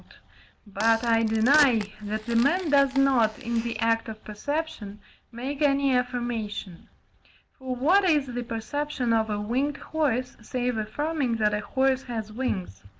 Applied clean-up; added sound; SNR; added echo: none; Crack; 14 dB; none.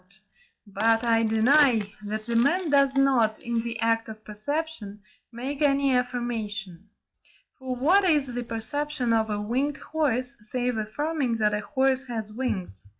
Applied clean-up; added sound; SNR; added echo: classical method log-MMSE.